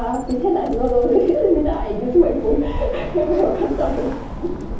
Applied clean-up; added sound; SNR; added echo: none; Bird; 8 dB; reverberation time 0.7 s.